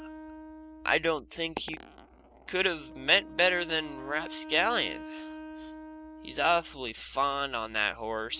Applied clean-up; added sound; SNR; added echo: none; Coin (dropping) + Wind instrument, woodwind instrument; 14 dB; none.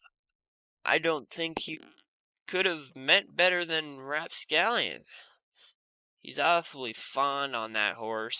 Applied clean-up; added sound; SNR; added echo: neural mask model Resemble Enhance denoiser.